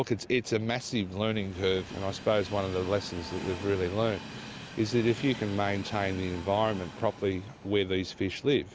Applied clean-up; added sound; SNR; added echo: none; Train; 15 dB; none.